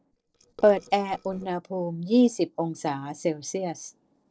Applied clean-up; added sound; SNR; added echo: neural separator model SepFormer DNS4.